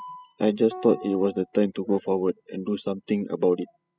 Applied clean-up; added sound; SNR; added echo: classical method spectral subtraction.